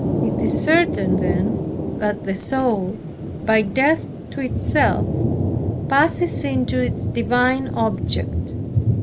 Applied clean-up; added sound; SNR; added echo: none; Thunder; 1 dB; none.